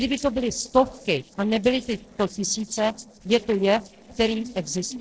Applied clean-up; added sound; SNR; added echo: neural separator model SepFormer DNS4.